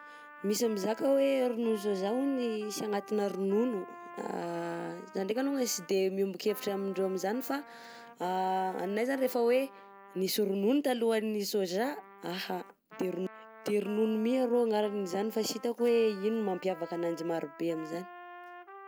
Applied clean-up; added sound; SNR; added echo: none; Trumpet; 19 dB; none.